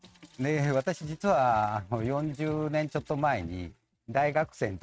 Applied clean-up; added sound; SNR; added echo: neural mask model RNNoise.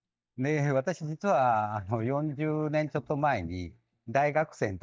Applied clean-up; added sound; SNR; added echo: neural mask model DeepFilterNet 3.